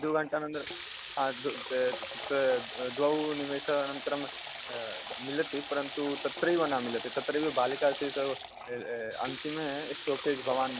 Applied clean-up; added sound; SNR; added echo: none; Water tap, faucet / Water; 3 dB; none.